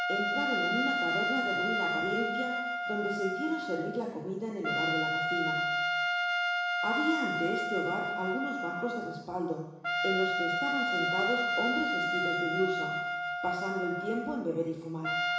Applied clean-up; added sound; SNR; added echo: none; Trumpet; -3 dB; reverberation time 1.0 s.